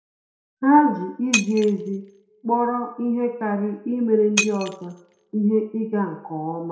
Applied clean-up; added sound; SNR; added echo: none; Shatter; 11 dB; reverberation time 0.5 s.